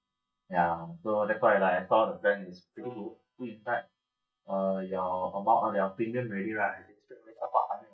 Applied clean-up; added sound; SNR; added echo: neural mask model DeepFilterNet 3.